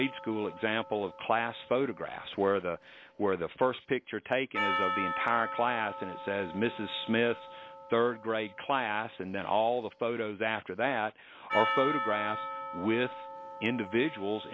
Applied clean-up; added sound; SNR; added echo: none; Percussion; 8 dB; none.